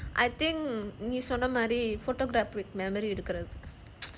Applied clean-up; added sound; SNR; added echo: none; none; none; none.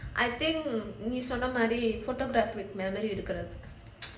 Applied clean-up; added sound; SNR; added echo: none; none; none; reverberation time 0.6 s.